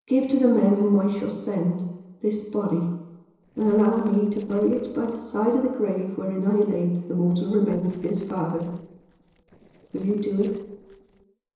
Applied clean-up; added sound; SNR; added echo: neural separator model SepFormer DNS4.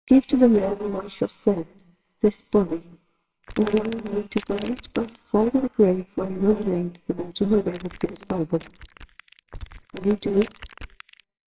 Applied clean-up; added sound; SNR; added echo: neural separator model SepFormer WHAMR!.